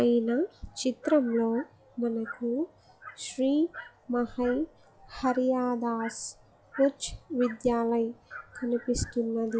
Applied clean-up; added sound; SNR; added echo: classical method log-MMSE.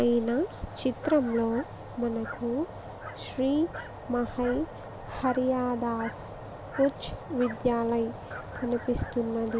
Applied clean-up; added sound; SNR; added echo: none; Dog; 18 dB; none.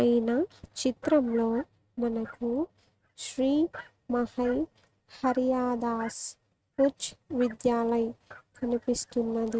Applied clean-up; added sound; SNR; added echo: neural mask model RNNoise.